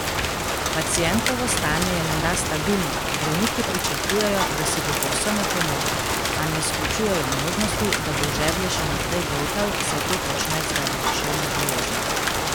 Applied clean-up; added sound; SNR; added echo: none; Rain; -3 dB; none.